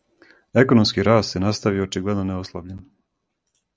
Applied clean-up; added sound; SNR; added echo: none; none; none; none.